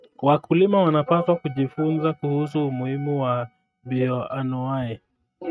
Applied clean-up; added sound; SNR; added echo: neural mask model RNNoise.